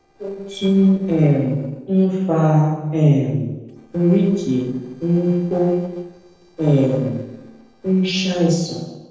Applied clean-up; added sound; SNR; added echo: neural separator model SepFormer DNS4.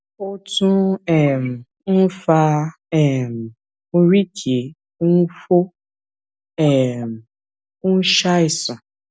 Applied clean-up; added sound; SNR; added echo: none; none; none; none.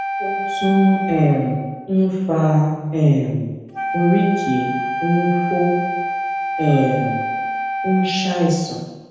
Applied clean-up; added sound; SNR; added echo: none; Wind instrument, woodwind instrument; 6 dB; reverberation time 1.2 s.